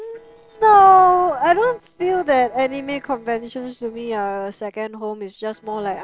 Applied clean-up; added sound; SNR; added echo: neural separator model SepFormer DNS4.